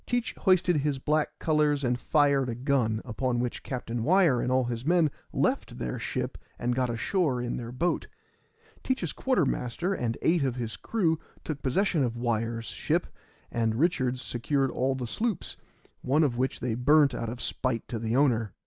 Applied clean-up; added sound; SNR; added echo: none; none; none; none.